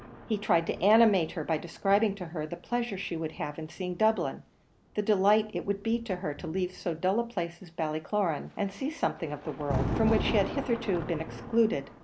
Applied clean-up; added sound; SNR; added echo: none; Thunder; 10 dB; none.